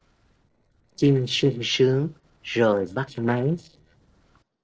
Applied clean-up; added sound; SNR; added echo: neural separator model SepFormer DNS4.